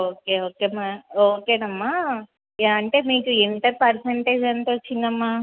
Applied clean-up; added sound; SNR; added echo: none; none; none; none.